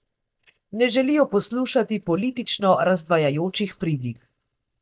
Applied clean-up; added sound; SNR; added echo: neural mask model DeepFilterNet 3.